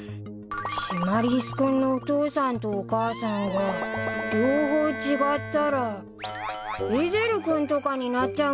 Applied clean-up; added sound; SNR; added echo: none; Bowed string instrument; 9 dB; none.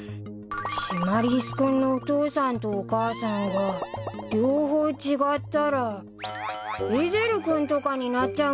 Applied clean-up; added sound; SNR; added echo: none; none; none; none.